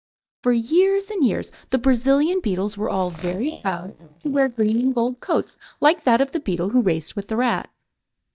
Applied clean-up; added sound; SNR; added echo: neural mask model DeepFilterNet 3.